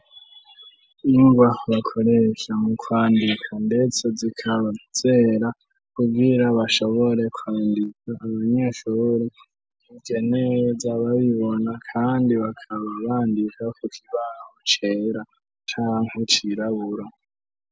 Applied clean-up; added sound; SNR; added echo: none; none; none; none.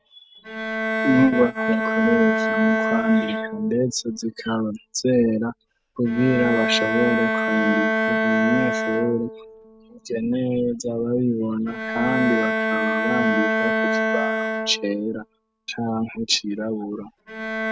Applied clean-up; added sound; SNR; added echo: neural mask model RNNoise.